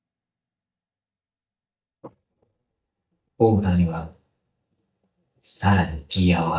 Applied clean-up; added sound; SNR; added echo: neural mask model DeepFilterNet 3.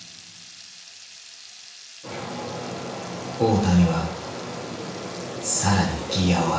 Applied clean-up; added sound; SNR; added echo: none; Water tap, faucet / Liquid; 18 dB; reverberation time 0.7 s.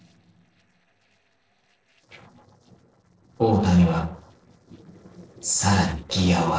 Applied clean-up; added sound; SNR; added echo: neural separator model SepFormer DNS4.